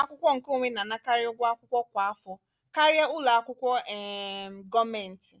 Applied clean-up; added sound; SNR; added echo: none; none; none; none.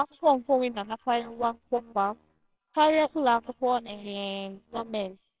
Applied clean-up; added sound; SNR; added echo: neural separator model SepFormer WHAMR!.